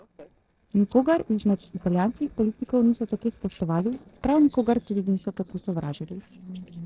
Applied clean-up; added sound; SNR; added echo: neural separator model SepFormer DNS4.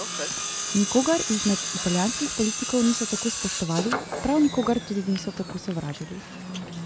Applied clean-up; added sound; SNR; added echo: none; Tools; 5 dB; none.